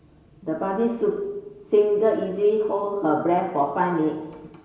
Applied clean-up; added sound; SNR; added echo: none; none; none; reverberation time 1.0 s.